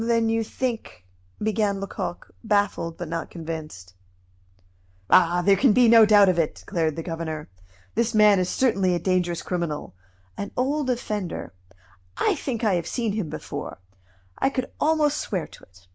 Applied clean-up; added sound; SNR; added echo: none; none; none; none.